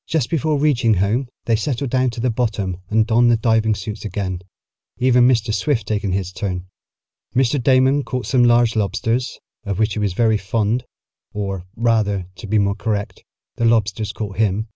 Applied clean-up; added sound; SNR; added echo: none; none; none; none.